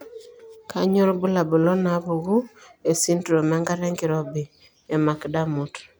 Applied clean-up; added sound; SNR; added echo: none; none; none; none.